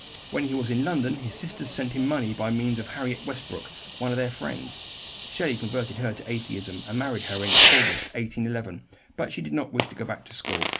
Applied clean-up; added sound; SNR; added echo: none; Fireworks; -2 dB; none.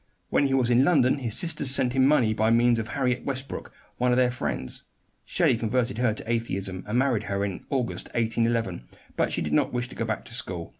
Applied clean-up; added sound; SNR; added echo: none; none; none; none.